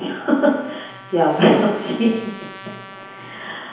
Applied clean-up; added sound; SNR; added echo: none; Trumpet; 19 dB; reverberation time 1.0 s.